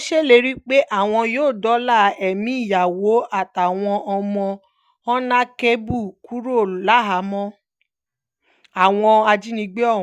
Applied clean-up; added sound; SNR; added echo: none; none; none; none.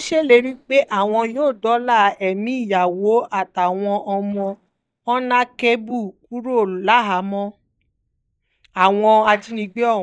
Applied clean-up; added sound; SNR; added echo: neural mask model DeepFilterNet 3.